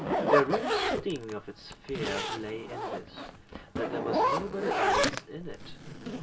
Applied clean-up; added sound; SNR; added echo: none; Zipper (clothing); -4 dB; reverberation time 0.2 s.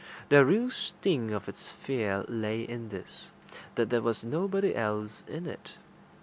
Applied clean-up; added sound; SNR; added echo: none; none; none; none.